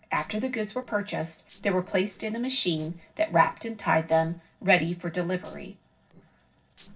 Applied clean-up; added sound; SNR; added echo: neural separator model SepFormer DNS4.